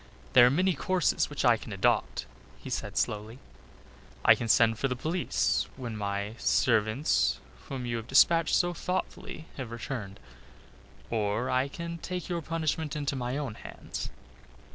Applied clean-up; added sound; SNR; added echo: none; none; none; none.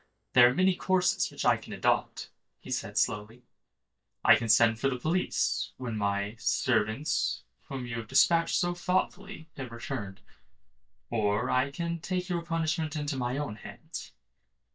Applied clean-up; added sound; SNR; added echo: neural mask model DeepFilterNet 3.